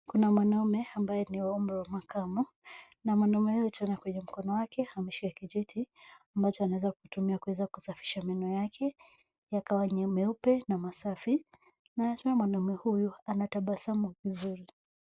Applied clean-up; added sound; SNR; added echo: none; none; none; none.